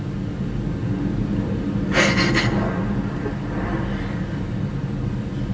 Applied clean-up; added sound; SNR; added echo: none; none; none; reverberation time 0.9 s.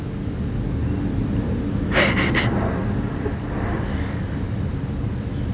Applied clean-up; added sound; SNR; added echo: none; none; none; none.